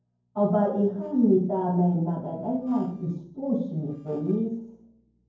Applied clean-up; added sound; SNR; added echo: neural separator model SepFormer DNS4.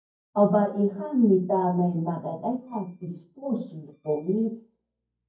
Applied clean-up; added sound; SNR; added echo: neural mask model DeepFilterNet 3.